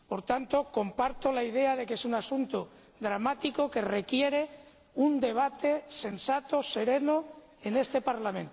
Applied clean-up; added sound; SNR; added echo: none; none; none; none.